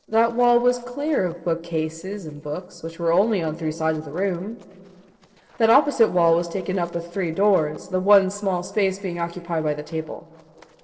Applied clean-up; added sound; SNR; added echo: neural separator model SepFormer DNS4.